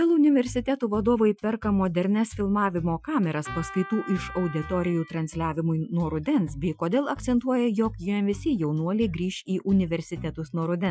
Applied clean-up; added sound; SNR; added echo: classical method Wiener filter.